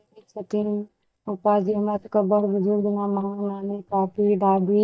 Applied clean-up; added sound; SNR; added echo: neural mask model DeepFilterNet 3.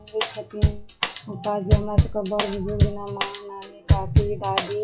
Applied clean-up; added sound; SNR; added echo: classical method WPE with log-MMSE.